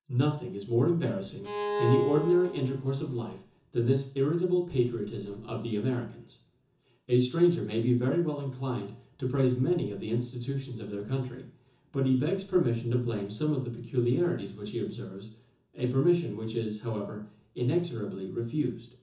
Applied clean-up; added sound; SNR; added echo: none; Bowed string instrument; 4 dB; reverberation time 0.6 s.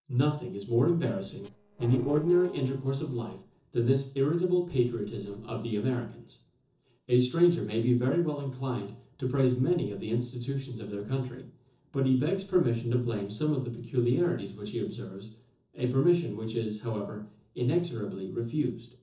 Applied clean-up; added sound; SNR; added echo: neural separator model SepFormer DNS4.